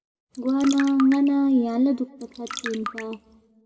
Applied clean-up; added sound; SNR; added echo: none; Trickle, dribble; 14 dB; reverberation time 1.9 s.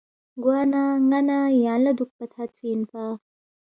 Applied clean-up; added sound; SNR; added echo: none; none; none; none.